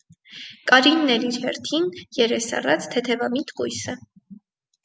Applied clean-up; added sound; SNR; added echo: none; none; none; none.